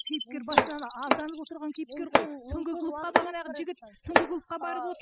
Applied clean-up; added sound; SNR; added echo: classical method spectral subtraction.